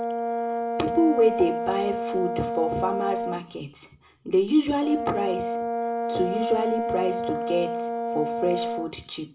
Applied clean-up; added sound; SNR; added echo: none; Brass instrument; 2 dB; reverberation time 0.3 s.